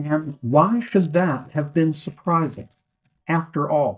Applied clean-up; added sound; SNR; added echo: neural mask model DeepFilterNet 3.